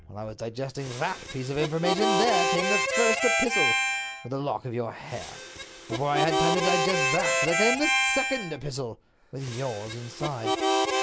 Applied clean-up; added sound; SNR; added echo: none; Harmonica; -2 dB; none.